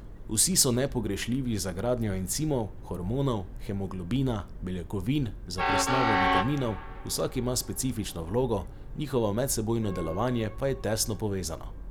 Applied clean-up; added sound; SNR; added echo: none; Train; 5 dB; none.